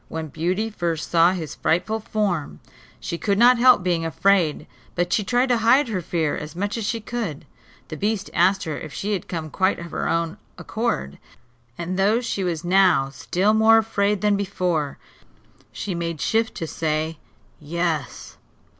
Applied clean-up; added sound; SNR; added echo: none; none; none; none.